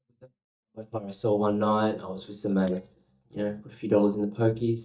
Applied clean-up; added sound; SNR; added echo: neural mask model DeepFilterNet 3.